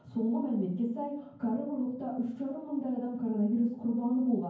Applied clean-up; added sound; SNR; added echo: none; none; none; reverberation time 0.9 s.